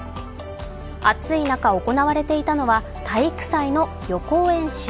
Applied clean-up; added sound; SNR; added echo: none; none; none; none.